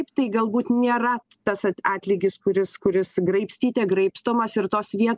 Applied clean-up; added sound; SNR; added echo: none; none; none; none.